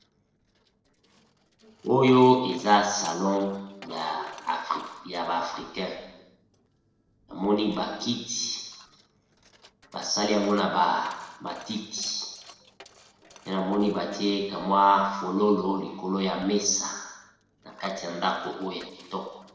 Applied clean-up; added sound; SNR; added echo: neural separator model SepFormer DNS4.